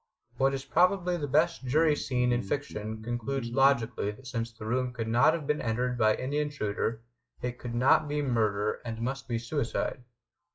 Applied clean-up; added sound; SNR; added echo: classical method log-MMSE.